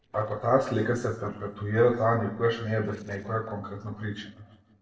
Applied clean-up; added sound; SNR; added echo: neural separator model SepFormer DNS4.